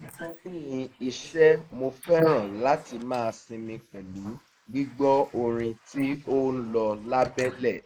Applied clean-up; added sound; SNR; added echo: neural mask model Resemble Enhance denoiser.